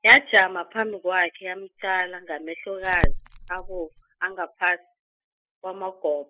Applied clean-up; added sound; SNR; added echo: classical method spectral subtraction.